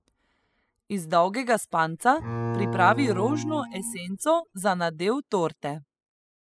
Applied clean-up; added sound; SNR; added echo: classical method spectral subtraction.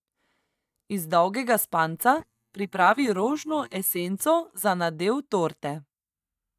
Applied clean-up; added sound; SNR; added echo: neural mask model DeepFilterNet 3.